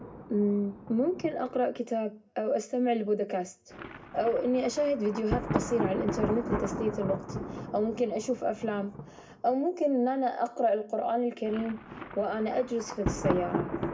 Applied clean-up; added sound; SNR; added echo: none; Thunder; 7 dB; reverberation time 0.2 s.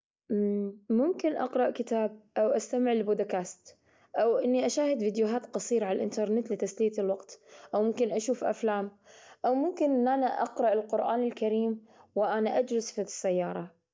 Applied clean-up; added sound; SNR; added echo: none; none; none; none.